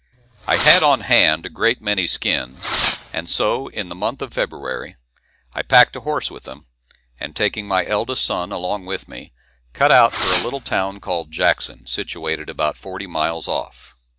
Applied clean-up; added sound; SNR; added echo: none; Fireworks; 7 dB; none.